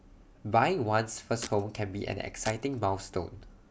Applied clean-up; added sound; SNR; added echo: none; Shatter; 16 dB; none.